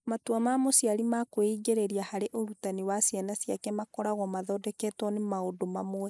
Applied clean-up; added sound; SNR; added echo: neural mask model Resemble Enhance denoiser.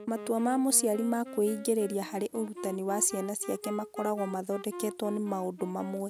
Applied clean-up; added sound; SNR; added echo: none; Wind instrument, woodwind instrument; 12 dB; none.